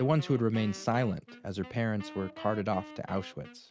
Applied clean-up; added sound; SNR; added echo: none; Wind instrument, woodwind instrument; 17 dB; none.